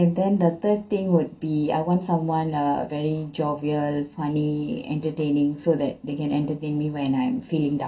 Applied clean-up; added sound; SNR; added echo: none; none; none; reverberation time 0.2 s.